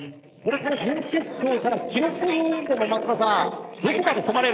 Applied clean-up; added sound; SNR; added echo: neural mask model Resemble Enhance denoiser.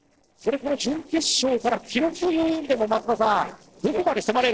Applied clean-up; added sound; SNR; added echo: neural separator model SepFormer DNS4.